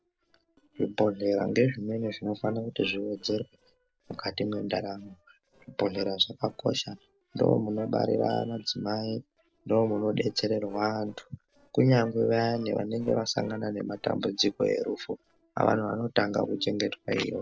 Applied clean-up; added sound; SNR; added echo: neural separator model SepFormer DNS4.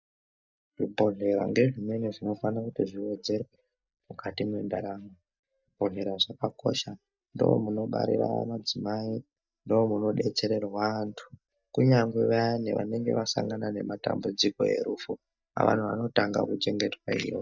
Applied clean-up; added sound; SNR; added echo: neural mask model DeepFilterNet 3.